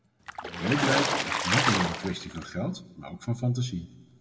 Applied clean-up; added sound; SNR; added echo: none; Water / Splash, splatter; -2 dB; reverberation time 0.8 s.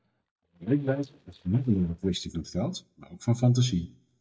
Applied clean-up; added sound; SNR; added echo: neural mask model DeepFilterNet 3.